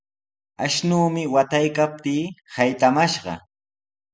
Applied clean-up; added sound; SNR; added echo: none; none; none; none.